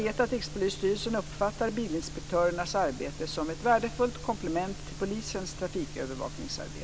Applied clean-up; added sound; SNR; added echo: none; none; none; none.